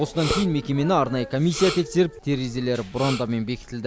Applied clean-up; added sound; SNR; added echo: none; Respiratory sounds; 11 dB; none.